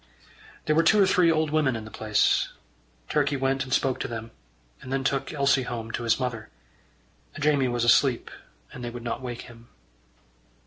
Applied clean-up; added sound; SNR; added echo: none; none; none; none.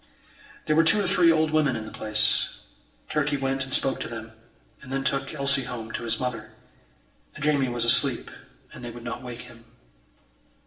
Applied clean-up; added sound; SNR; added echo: none; none; none; reverberation time 0.7 s.